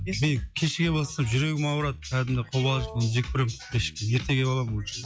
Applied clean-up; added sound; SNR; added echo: classical method log-MMSE.